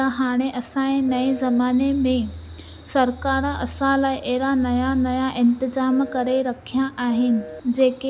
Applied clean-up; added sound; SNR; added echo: none; Telephone; 17 dB; none.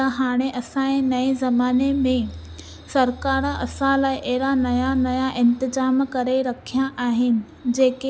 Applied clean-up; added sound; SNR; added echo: none; none; none; none.